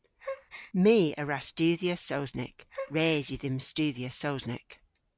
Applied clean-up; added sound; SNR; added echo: none; Gasp; 17 dB; none.